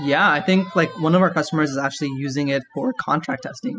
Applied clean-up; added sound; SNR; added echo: classical method spectral subtraction.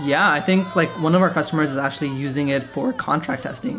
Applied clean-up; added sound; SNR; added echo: none; Crowd; 18 dB; none.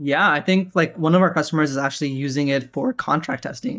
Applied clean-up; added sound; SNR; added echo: neural mask model DeepFilterNet 3.